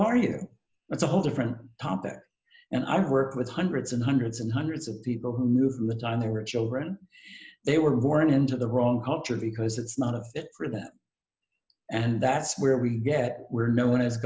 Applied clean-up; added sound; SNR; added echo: none; none; none; none.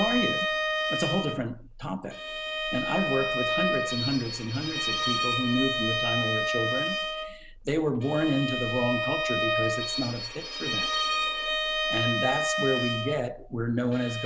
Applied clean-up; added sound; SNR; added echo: none; Bowed string instrument; -1 dB; none.